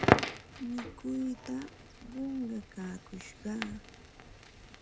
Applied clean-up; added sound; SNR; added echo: none; Crackle; -5 dB; none.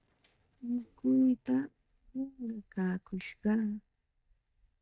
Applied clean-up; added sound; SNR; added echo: neural mask model DeepFilterNet 3.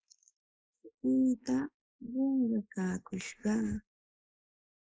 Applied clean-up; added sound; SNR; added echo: neural mask model Resemble Enhance denoiser.